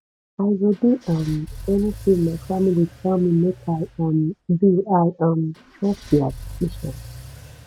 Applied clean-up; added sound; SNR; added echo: none; Engine / Car; 18 dB; none.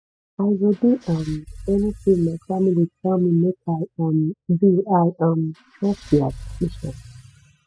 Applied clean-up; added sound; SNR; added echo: classical method spectral subtraction.